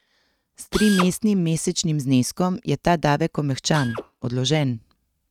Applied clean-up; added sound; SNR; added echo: neural mask model RNNoise.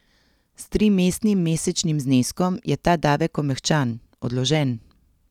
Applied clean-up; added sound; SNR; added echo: none; none; none; none.